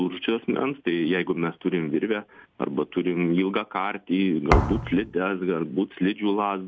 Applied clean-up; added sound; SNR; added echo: none; Thump, thud; 0 dB; none.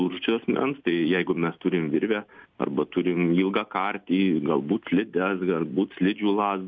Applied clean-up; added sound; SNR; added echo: none; none; none; none.